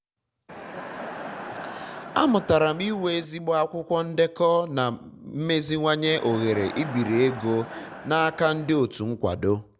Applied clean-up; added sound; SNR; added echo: none; Crowd; 13 dB; none.